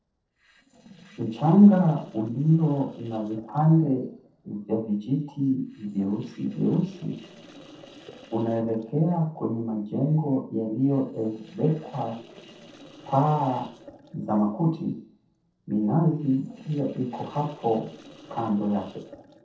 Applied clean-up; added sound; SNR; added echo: neural separator model SepFormer DNS4.